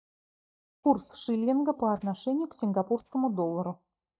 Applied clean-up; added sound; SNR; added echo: neural mask model DeepFilterNet 3.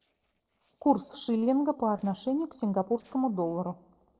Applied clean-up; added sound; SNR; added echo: neural separator model SepFormer DNS4.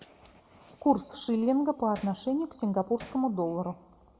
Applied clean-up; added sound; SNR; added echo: none; Hammer; 19 dB; reverberation time 1.1 s.